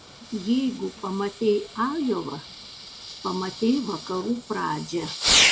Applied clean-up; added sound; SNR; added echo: none; Fireworks; 1 dB; none.